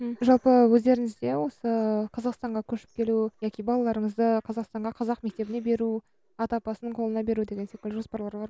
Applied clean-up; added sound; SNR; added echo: none; none; none; none.